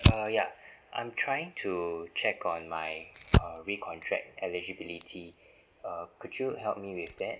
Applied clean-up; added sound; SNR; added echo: none; Fire; -2 dB; none.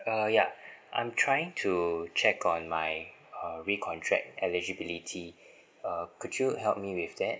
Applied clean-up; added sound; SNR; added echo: none; none; none; none.